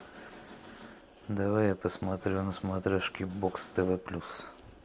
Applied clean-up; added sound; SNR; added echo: none; none; none; none.